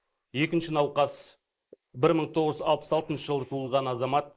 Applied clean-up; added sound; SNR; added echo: neural mask model Resemble Enhance denoiser.